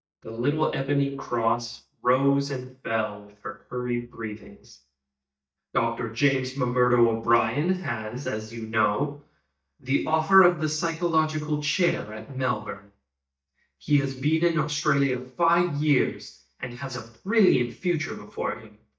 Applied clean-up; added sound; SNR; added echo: neural mask model DeepFilterNet 3.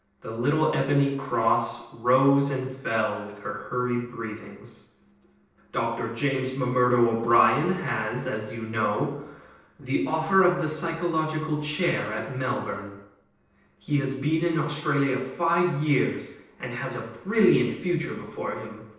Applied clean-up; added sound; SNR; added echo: neural separator model SepFormer DNS4.